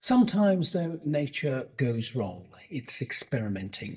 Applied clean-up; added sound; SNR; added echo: neural mask model DeepFilterNet 3.